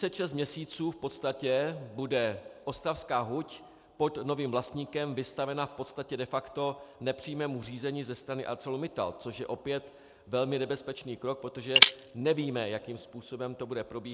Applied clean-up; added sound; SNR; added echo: none; Shatter; -4 dB; none.